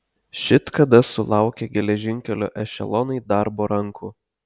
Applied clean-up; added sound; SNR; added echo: none; none; none; none.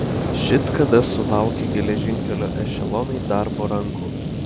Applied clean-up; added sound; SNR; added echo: none; Fire; 1 dB; none.